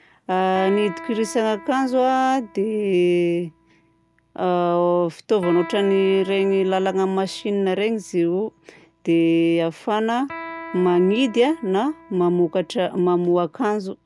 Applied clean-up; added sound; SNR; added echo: none; Electric guitar; 19 dB; none.